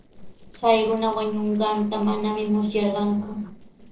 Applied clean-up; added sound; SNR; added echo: neural separator model SepFormer DNS4.